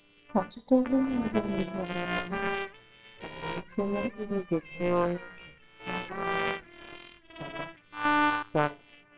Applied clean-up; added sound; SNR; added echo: neural separator model SepFormer WHAMR!.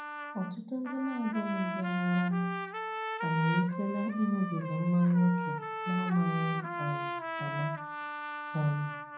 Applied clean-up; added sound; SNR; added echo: none; Trumpet; 5 dB; reverberation time 0.5 s.